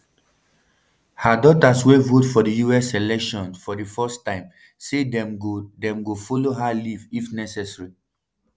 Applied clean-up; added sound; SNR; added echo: none; none; none; none.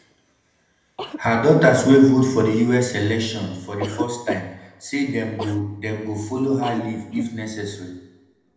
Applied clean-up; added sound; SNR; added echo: none; Cough; 15 dB; reverberation time 0.8 s.